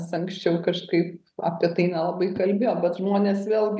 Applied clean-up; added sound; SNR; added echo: none; none; none; none.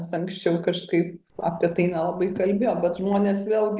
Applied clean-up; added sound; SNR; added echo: neural separator model SepFormer DNS4.